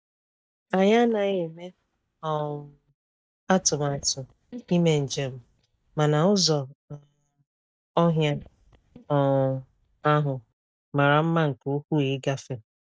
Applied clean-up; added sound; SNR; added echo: neural mask model DeepFilterNet 3.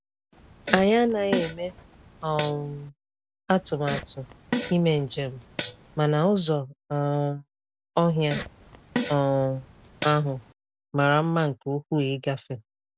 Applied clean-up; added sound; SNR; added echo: none; Fart; 9 dB; none.